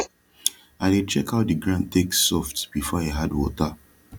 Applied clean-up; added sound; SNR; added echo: none; Writing; 20 dB; none.